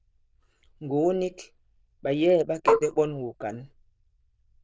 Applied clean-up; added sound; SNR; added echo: neural diffusion model UNIVERSE++.